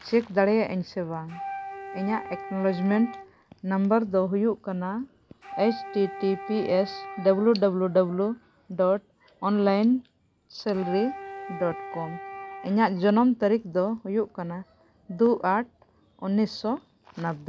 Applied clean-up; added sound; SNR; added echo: none; Wind instrument, woodwind instrument; 13 dB; none.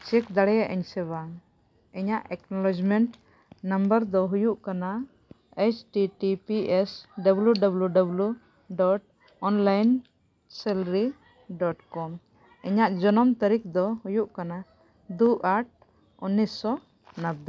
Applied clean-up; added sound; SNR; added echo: none; none; none; none.